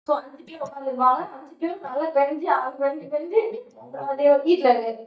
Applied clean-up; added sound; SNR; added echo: neural mask model DeepFilterNet 3.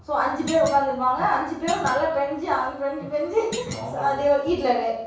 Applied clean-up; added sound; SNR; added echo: none; Thump, thud; 15 dB; reverberation time 0.7 s.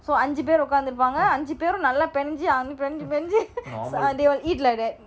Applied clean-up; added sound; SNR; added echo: none; none; none; none.